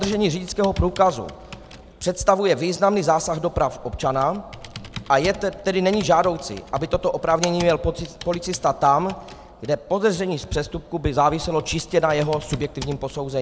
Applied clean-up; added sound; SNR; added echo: none; Computer keyboard; 17 dB; none.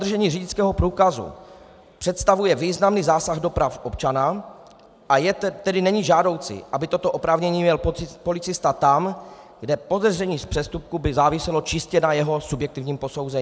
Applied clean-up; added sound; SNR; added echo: none; none; none; none.